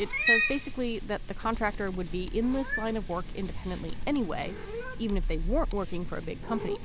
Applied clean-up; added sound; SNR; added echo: none; Cat; -1 dB; none.